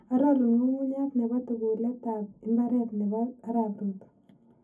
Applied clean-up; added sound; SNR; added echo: none; none; none; reverberation time 0.3 s.